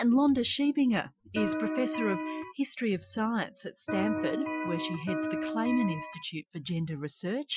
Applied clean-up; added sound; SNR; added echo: classical method Wiener filter.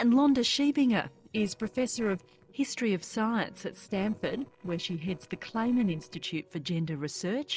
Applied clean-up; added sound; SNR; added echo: neural separator model SepFormer DNS4.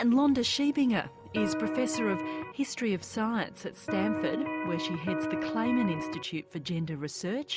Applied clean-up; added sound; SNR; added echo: none; Electric guitar; 2 dB; none.